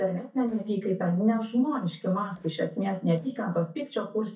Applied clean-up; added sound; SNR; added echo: neural mask model DeepFilterNet 3.